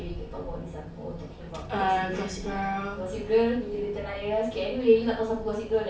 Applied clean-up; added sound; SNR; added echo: none; none; none; reverberation time 0.4 s.